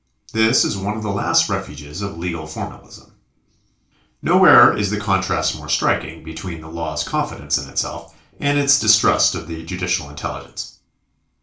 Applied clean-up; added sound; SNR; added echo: none; none; none; reverberation time 0.3 s.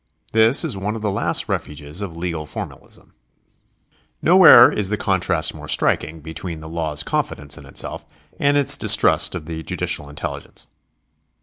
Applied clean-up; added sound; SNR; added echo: none; none; none; none.